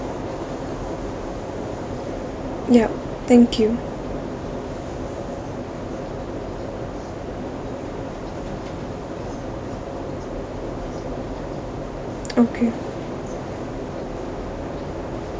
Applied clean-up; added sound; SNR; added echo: none; none; none; none.